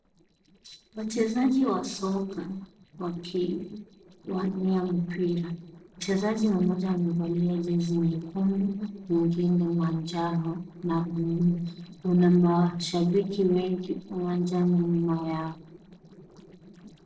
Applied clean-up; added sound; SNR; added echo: neural separator model SepFormer DNS4.